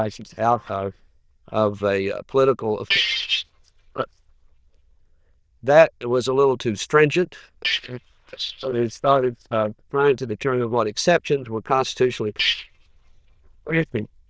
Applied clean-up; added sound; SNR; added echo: neural diffusion model UNIVERSE++.